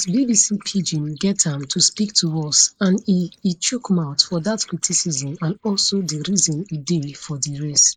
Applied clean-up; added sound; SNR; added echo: neural mask model Resemble Enhance denoiser.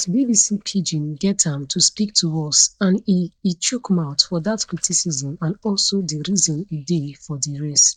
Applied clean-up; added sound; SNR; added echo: neural mask model DeepFilterNet 3.